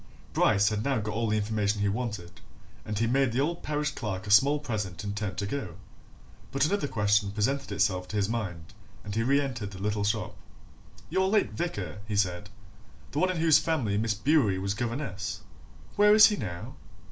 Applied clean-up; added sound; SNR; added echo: none; none; none; none.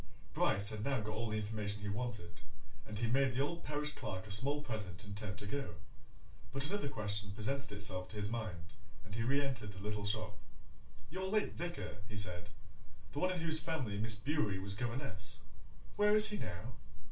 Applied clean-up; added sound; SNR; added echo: none; none; none; reverberation time 0.3 s.